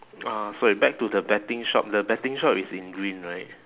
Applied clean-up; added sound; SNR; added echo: none; none; none; none.